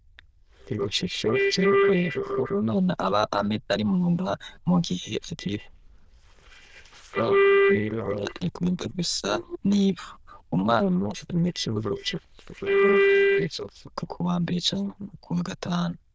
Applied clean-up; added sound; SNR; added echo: neural diffusion model UNIVERSE++.